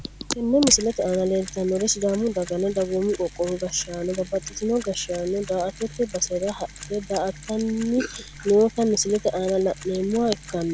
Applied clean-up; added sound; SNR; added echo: none; Mechanisms; 16 dB; none.